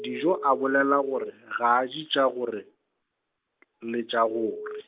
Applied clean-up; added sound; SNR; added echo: none; Telephone; 13 dB; none.